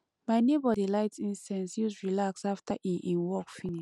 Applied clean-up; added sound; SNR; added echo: none; none; none; none.